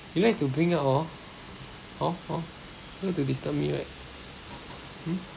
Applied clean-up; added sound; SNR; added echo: none; none; none; none.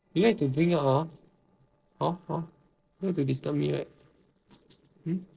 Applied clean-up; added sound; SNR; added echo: neural separator model SepFormer DNS4.